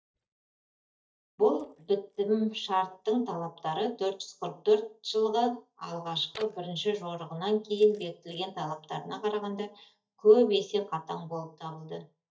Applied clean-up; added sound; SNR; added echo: neural mask model DeepFilterNet 3.